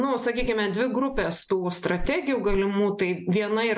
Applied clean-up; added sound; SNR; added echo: neural mask model Resemble Enhance denoiser.